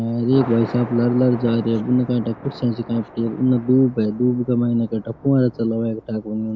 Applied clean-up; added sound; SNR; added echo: none; Thunder; 18 dB; none.